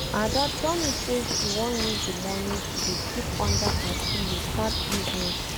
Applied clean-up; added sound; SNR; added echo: none; Bird; -3 dB; none.